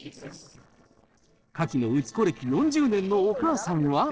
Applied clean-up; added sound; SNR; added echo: neural separator model SepFormer DNS4.